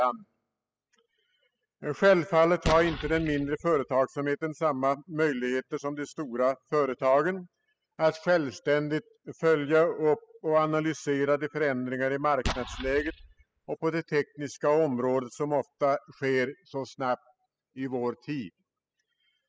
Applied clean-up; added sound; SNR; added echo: classical method spectral subtraction.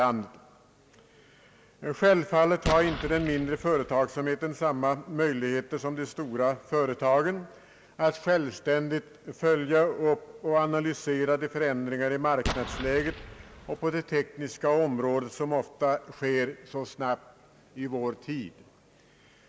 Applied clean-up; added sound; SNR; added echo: none; Explosion; 8 dB; none.